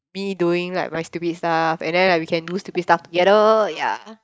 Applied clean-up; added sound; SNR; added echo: neural mask model DeepFilterNet 3.